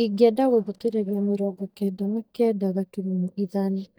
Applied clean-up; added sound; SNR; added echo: neural mask model DeepFilterNet 3.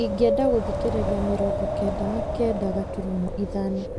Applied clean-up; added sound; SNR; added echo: none; Wind; 1 dB; none.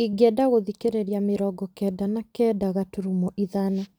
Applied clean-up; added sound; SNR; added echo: none; none; none; none.